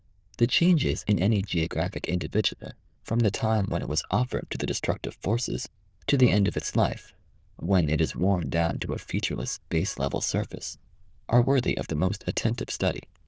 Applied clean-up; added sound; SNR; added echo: neural diffusion model UNIVERSE++.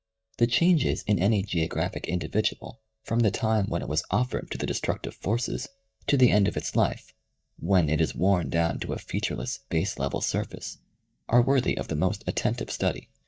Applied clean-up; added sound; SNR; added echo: neural mask model DeepFilterNet 3.